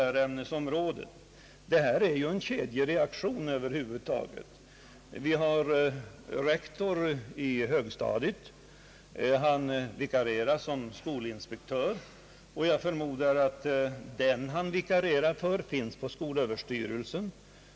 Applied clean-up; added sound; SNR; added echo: none; none; none; none.